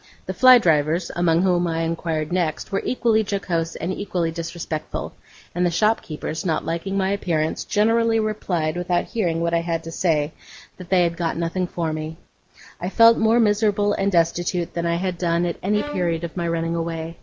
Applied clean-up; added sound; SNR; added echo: none; Bowed string instrument; 14 dB; none.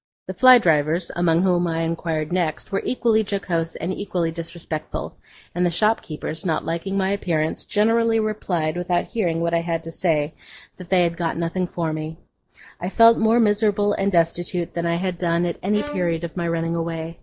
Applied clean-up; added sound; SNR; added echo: neural mask model DeepFilterNet 3.